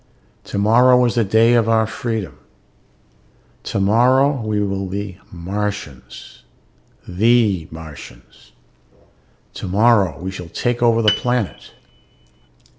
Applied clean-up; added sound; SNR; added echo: none; Piano; 9 dB; none.